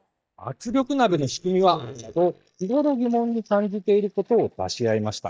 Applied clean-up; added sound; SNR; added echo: neural mask model DeepFilterNet 3.